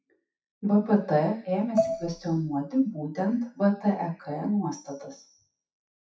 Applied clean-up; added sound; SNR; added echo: classical method WPE with log-MMSE.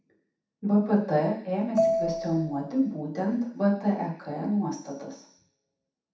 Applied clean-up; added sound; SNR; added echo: none; Marimba, xylophone; 4 dB; reverberation time 0.7 s.